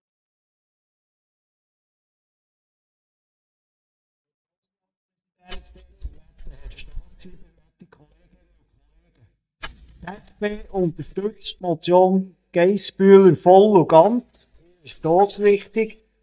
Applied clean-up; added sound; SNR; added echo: neural mask model DeepFilterNet 3.